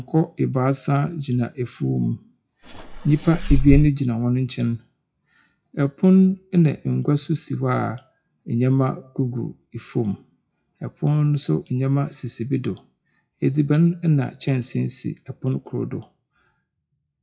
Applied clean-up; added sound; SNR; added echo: classical method WPE with log-MMSE.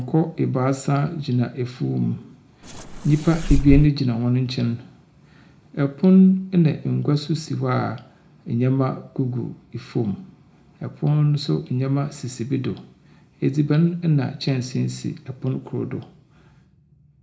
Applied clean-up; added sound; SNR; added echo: none; Fireworks; -1 dB; reverberation time 0.4 s.